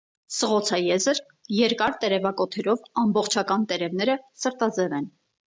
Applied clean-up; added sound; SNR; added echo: none; none; none; none.